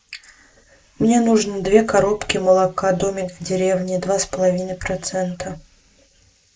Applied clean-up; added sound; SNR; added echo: neural mask model Resemble Enhance denoiser.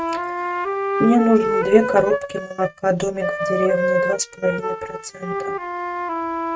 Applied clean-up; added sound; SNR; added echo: neural mask model RNNoise.